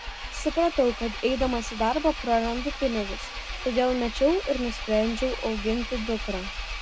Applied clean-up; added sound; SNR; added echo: none; Engine; 7 dB; none.